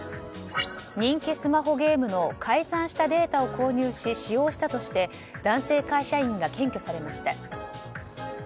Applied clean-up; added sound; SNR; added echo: none; none; none; none.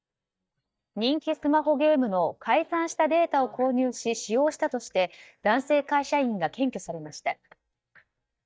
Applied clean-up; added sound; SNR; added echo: neural mask model DeepFilterNet 3.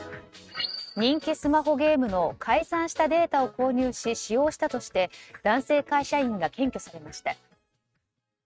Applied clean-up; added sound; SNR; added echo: neural mask model RNNoise.